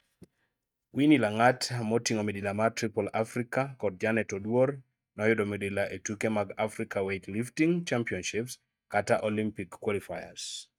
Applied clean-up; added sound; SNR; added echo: neural mask model DeepFilterNet 3.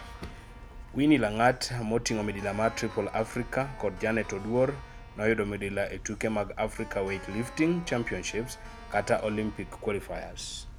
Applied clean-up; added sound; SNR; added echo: none; Keyboard (musical); 14 dB; none.